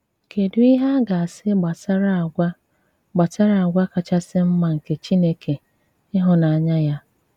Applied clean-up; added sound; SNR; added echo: none; none; none; none.